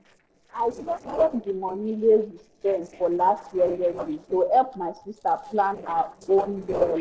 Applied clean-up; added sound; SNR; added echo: neural separator model SepFormer DNS4.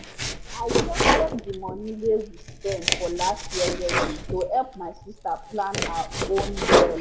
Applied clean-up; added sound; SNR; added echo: none; Domestic sounds, home sounds; -3 dB; reverberation time 0.5 s.